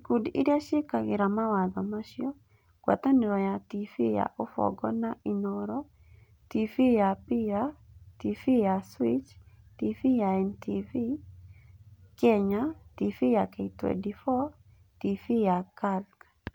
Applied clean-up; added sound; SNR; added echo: none; none; none; none.